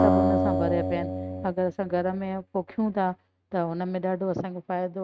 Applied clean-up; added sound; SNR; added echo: neural mask model RNNoise.